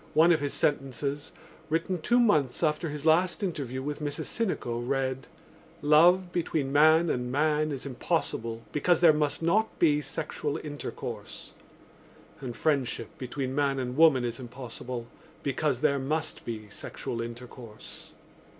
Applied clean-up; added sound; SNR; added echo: none; none; none; none.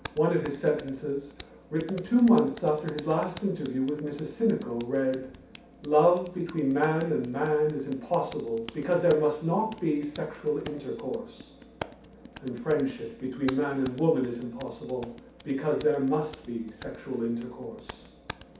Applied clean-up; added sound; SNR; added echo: none; Hands; 20 dB; reverberation time 0.6 s.